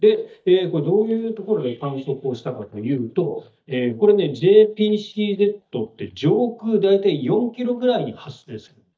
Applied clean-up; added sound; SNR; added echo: neural mask model DeepFilterNet 3.